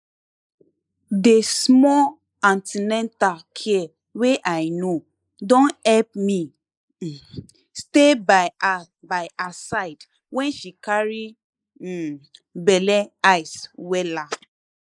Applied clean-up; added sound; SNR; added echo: neural mask model Resemble Enhance denoiser.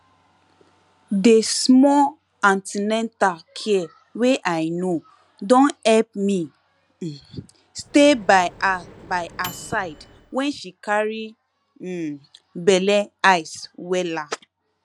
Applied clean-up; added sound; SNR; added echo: none; Microwave oven; 20 dB; none.